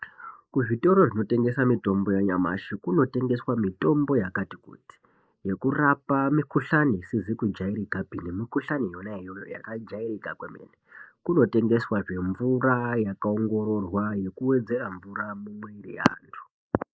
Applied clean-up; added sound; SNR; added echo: neural mask model Resemble Enhance denoiser.